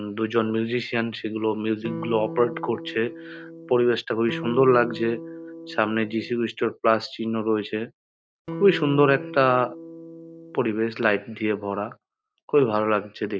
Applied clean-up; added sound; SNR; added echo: none; Electric guitar; 11 dB; none.